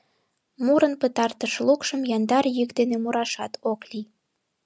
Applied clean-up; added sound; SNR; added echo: none; none; none; none.